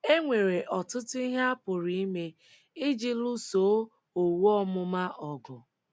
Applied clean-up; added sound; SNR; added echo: none; none; none; none.